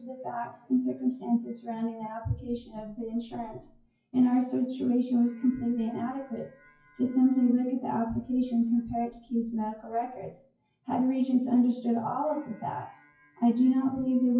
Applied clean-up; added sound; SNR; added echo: classical method WPE with log-MMSE.